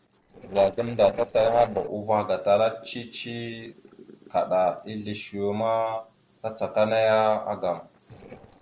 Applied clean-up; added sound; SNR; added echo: neural separator model SepFormer DNS4.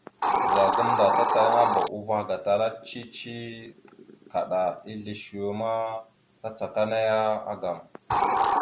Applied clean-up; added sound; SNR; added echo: none; Hiss; 0 dB; none.